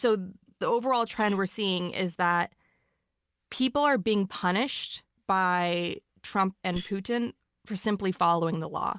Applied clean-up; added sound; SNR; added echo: neural mask model Resemble Enhance denoiser.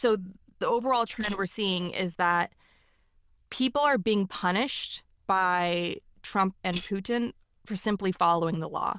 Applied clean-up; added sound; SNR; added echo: neural diffusion model UNIVERSE++.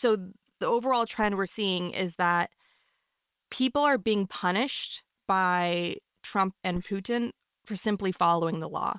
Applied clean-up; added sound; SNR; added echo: neural separator model SepFormer WHAM!.